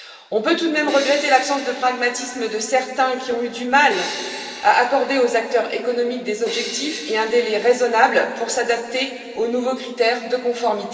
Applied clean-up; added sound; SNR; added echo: none; Crash cymbal; 14 dB; reverberation time 2.4 s.